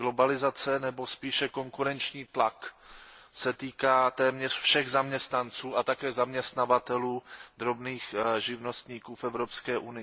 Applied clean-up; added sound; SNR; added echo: none; none; none; none.